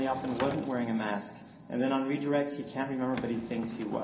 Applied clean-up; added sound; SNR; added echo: none; Sliding door / Wood; 14 dB; reverberation time 0.3 s.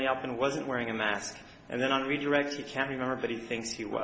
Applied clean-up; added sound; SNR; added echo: none; none; none; none.